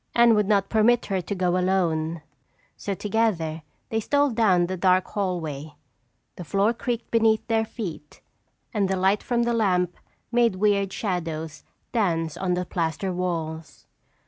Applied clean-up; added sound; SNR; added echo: none; none; none; none.